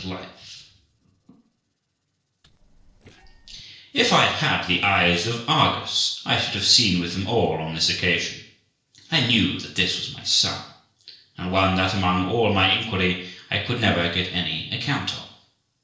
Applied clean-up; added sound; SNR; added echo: neural separator model SepFormer DNS4.